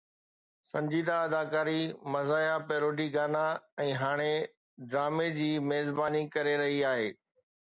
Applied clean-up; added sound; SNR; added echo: none; none; none; none.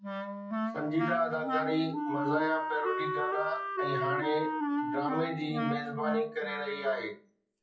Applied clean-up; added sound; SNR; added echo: classical method WPE with log-MMSE.